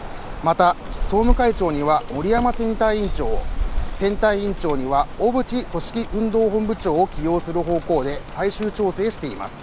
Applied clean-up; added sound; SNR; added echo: none; Rain; 5 dB; none.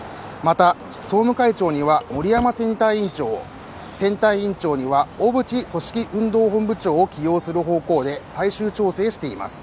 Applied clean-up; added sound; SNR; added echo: none; none; none; none.